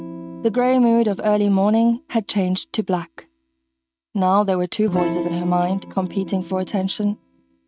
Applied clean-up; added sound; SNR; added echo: neural mask model RNNoise.